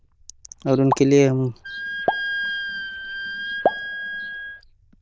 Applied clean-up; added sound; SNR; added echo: neural diffusion model UNIVERSE++.